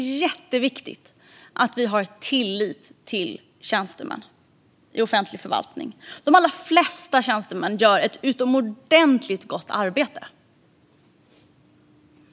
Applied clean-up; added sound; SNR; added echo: none; none; none; none.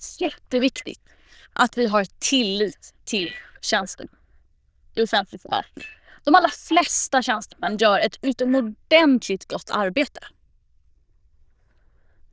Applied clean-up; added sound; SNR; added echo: neural diffusion model UNIVERSE++.